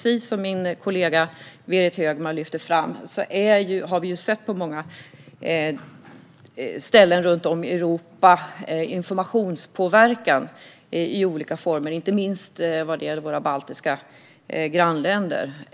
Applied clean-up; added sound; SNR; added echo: none; none; none; none.